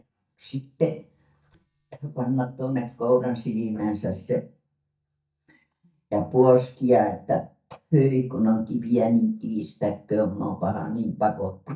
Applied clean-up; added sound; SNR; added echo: neural mask model DeepFilterNet 3.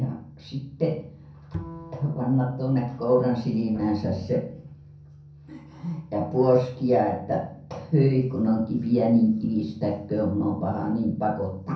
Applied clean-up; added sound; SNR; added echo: none; Bowed string instrument; 17 dB; reverberation time 0.5 s.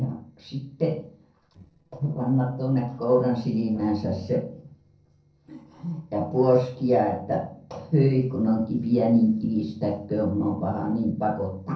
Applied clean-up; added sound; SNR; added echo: neural separator model SepFormer DNS4.